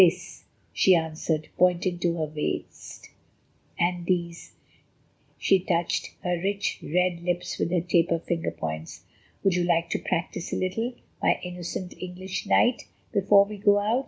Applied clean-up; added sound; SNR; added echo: none; none; none; none.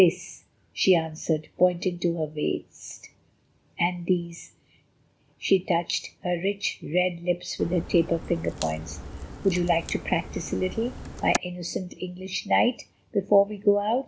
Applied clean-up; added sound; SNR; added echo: none; Crack; 10 dB; none.